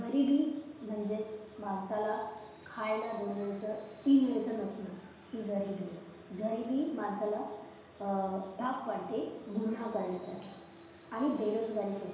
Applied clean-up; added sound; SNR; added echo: none; Cricket; -1 dB; reverberation time 1.1 s.